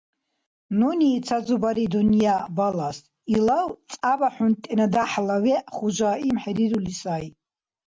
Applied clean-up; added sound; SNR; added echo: none; none; none; none.